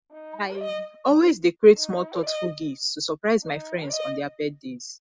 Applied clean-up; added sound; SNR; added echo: none; Brass instrument; 14 dB; none.